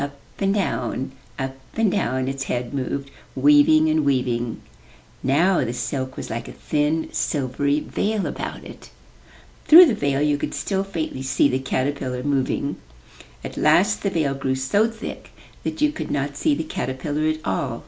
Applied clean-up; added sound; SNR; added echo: none; none; none; none.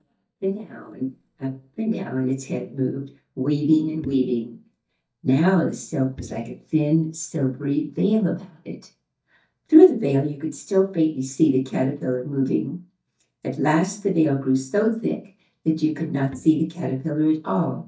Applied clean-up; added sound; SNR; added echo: neural mask model DeepFilterNet 3.